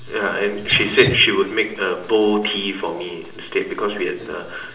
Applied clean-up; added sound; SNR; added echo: none; Drip; 14 dB; reverberation time 0.6 s.